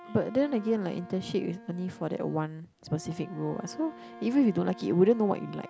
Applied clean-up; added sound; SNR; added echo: none; Bowed string instrument + Wind instrument, woodwind instrument; 19 dB; none.